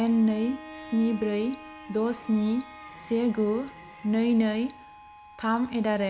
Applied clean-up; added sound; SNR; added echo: none; Bowed string instrument + Harmonica; 18 dB; none.